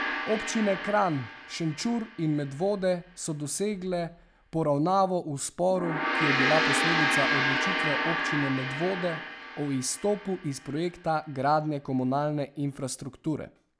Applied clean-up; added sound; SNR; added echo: none; Gong; 3 dB; none.